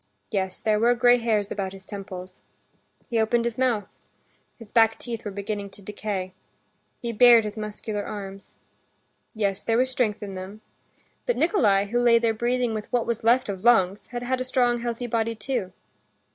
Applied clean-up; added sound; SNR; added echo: none; none; none; none.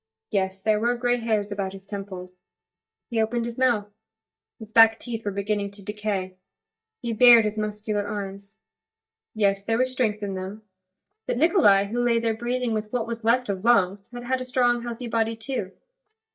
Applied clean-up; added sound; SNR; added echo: neural mask model DeepFilterNet 3.